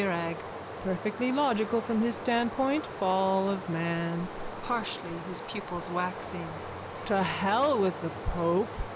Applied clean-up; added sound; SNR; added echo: none; Stream; 9 dB; none.